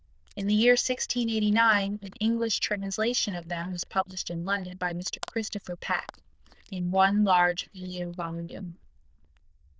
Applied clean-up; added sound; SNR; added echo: neural diffusion model UNIVERSE++.